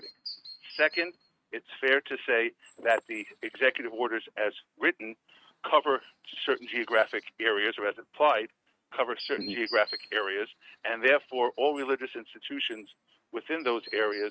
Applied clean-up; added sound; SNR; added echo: neural mask model RNNoise.